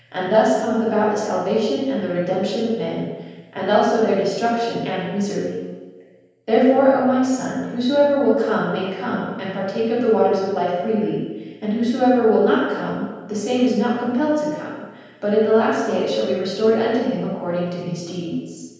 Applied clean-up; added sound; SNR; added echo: none; none; none; reverberation time 1.2 s.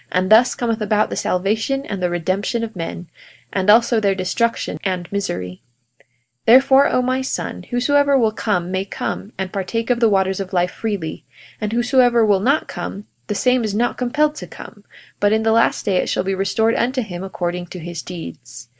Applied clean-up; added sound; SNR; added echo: none; none; none; none.